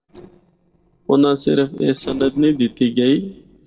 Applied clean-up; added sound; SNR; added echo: neural separator model SepFormer DNS4.